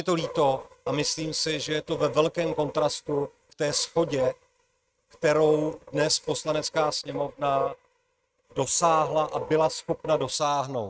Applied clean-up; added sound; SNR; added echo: neural mask model RNNoise.